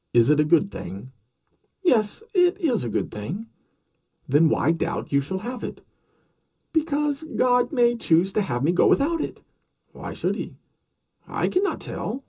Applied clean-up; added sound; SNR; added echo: none; none; none; reverberation time 0.2 s.